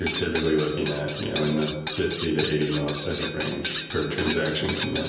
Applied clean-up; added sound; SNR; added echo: none; Cutlery, silverware; 8 dB; reverberation time 1.0 s.